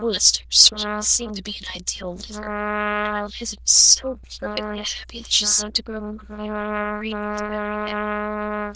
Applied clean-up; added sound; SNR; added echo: neural diffusion model UNIVERSE++.